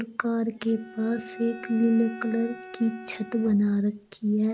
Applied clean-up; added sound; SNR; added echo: none; Bowed string instrument; 17 dB; none.